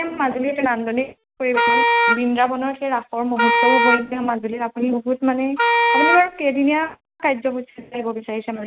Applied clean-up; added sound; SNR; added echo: none; Wind instrument, woodwind instrument; -3 dB; none.